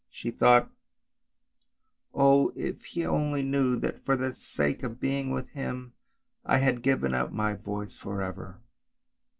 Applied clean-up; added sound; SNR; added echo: none; none; none; none.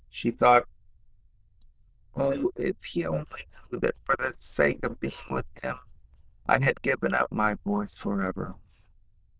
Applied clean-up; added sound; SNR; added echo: neural diffusion model UNIVERSE++.